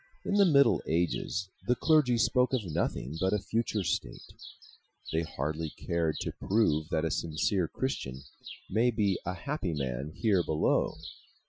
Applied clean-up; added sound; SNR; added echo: classical method Wiener filter.